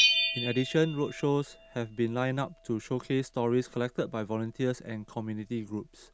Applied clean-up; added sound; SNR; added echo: none; Bell; 5 dB; none.